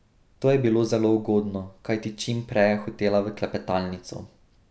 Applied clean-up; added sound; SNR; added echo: none; none; none; none.